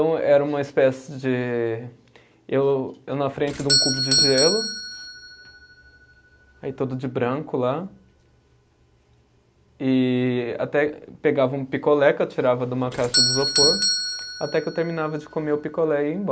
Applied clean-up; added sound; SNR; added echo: none; Doorbell; 5 dB; none.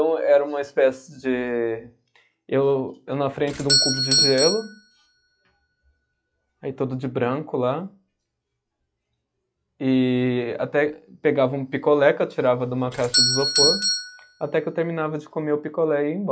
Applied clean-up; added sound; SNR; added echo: classical method log-MMSE.